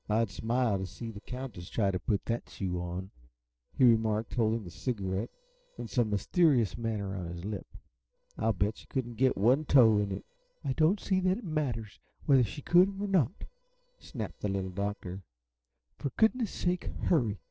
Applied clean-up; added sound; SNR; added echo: neural separator model SepFormer DNS4.